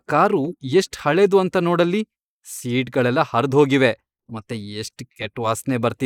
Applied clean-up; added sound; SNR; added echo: neural mask model Resemble Enhance denoiser.